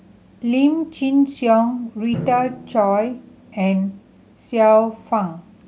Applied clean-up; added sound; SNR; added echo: none; Drum; 19 dB; none.